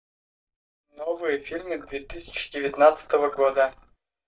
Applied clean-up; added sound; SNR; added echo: neural mask model DeepFilterNet 3.